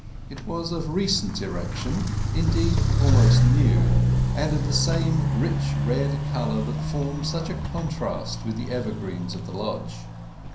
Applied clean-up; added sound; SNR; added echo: none; Walk, footsteps; -5 dB; reverberation time 0.6 s.